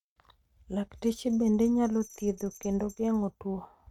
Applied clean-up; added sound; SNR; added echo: neural mask model RNNoise.